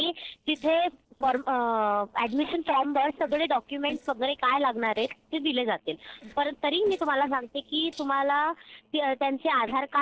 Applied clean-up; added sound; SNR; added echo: neural separator model SepFormer DNS4.